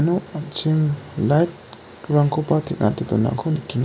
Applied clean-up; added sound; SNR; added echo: none; none; none; none.